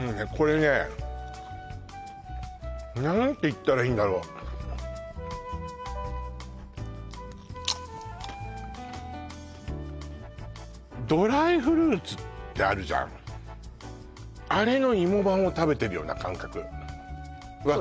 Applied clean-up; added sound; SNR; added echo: none; none; none; none.